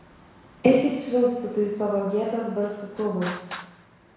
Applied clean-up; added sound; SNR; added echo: none; Traffic noise, roadway noise; 19 dB; reverberation time 1.1 s.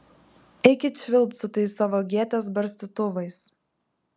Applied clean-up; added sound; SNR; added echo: none; none; none; none.